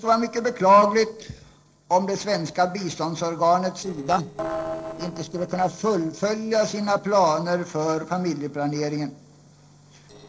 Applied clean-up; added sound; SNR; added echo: neural separator model SepFormer DNS4.